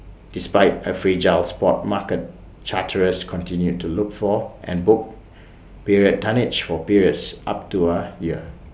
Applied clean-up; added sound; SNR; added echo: none; none; none; none.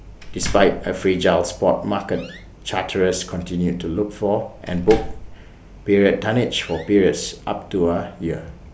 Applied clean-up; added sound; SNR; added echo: none; Slam; 14 dB; none.